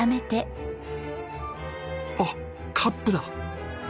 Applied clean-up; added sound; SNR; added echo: none; none; none; none.